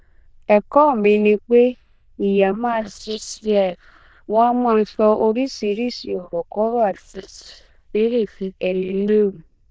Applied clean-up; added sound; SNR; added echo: neural diffusion model UNIVERSE++.